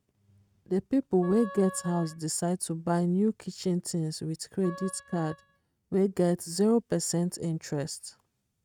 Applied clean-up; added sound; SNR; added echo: neural mask model RNNoise.